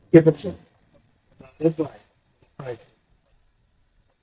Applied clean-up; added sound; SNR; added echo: neural mask model DeepFilterNet 3.